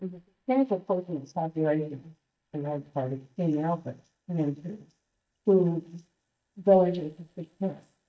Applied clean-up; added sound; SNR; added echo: neural mask model DeepFilterNet 3.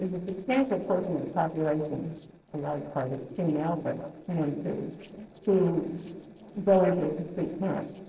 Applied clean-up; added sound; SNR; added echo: neural separator model SepFormer DNS4.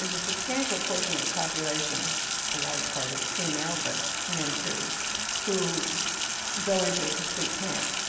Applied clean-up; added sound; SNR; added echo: none; Sink (filling or washing); -4 dB; reverberation time 1.4 s.